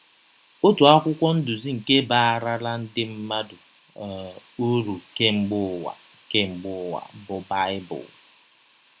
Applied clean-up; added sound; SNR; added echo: none; none; none; none.